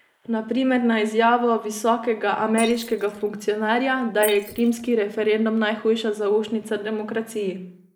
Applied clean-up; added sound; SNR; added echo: neural mask model Resemble Enhance denoiser.